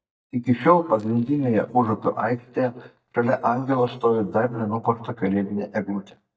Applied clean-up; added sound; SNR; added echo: neural mask model DeepFilterNet 3.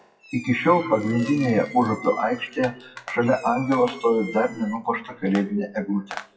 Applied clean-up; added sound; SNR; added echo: classical method WPE with log-MMSE.